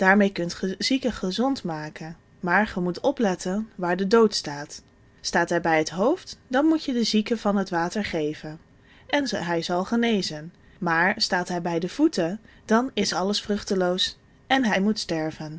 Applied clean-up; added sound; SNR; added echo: none; none; none; none.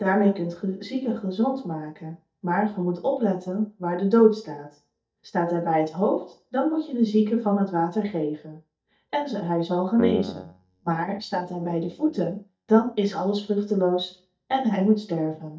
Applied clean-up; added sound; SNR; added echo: neural mask model DeepFilterNet 3.